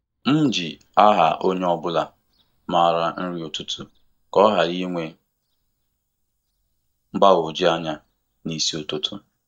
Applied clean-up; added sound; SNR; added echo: neural mask model DeepFilterNet 3.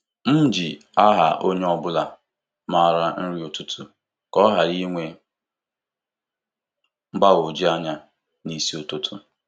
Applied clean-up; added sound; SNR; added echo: none; none; none; none.